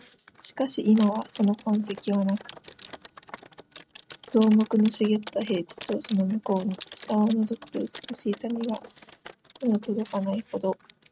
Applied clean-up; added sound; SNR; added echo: neural mask model RNNoise.